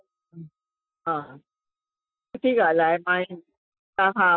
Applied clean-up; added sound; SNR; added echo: classical method Wiener filter.